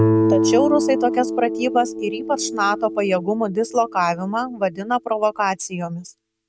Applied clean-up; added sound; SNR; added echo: neural mask model RNNoise.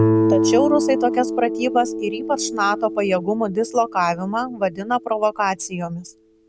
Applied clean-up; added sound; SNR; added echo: none; Guitar; 2 dB; none.